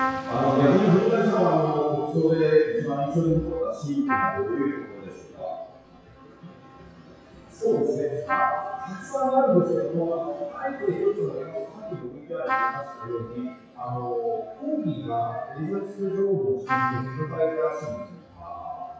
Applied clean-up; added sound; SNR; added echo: classical method WPE with log-MMSE.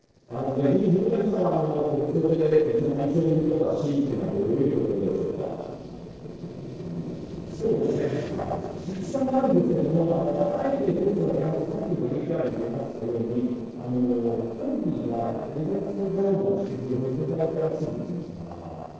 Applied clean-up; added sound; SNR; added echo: neural separator model SepFormer DNS4.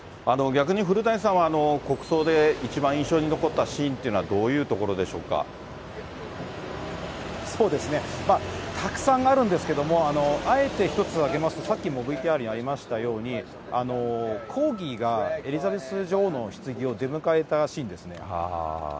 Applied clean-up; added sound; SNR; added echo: none; none; none; none.